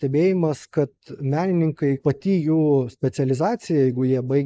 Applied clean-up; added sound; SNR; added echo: neural mask model Resemble Enhance denoiser.